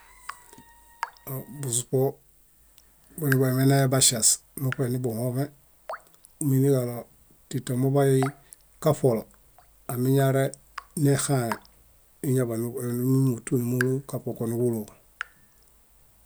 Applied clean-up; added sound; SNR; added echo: none; Raindrop / Drip; 18 dB; none.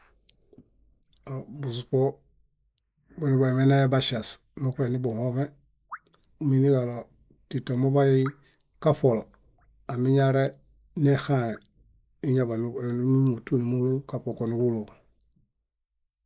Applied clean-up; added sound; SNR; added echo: neural mask model Resemble Enhance denoiser.